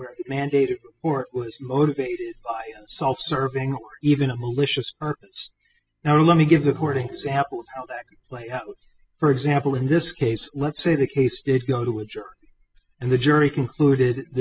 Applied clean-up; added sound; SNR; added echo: classical method spectral subtraction.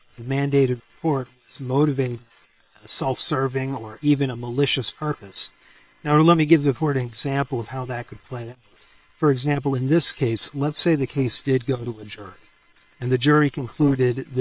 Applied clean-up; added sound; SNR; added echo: neural separator model SepFormer WHAM!.